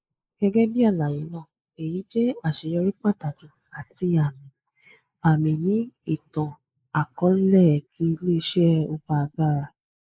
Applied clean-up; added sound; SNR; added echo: neural mask model Resemble Enhance denoiser.